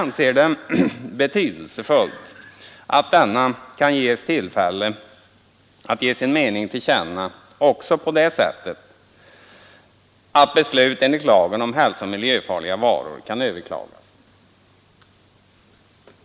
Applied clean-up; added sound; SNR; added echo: none; none; none; none.